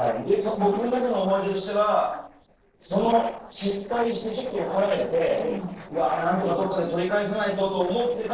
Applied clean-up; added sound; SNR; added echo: neural separator model SepFormer DNS4.